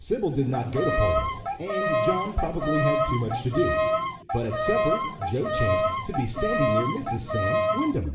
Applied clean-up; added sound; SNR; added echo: none; Bowed string instrument; -1 dB; reverberation time 1.8 s.